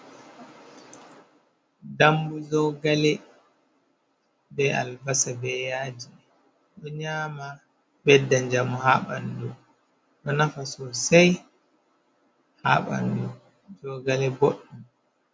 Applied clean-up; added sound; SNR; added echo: none; none; none; none.